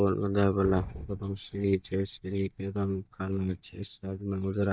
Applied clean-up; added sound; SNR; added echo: neural mask model DeepFilterNet 3.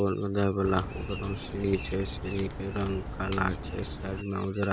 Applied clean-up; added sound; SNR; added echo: none; Crack; 7 dB; none.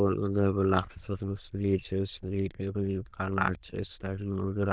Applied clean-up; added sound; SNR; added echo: neural diffusion model UNIVERSE++.